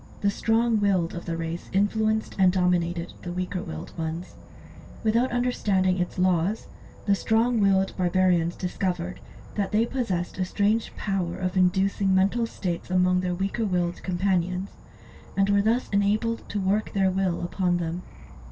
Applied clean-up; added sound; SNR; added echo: none; Insect / Frog; 18 dB; reverberation time 0.1 s.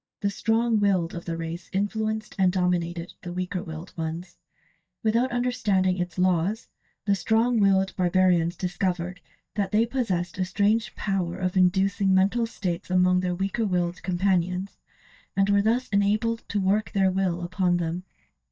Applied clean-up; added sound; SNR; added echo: neural mask model DeepFilterNet 3.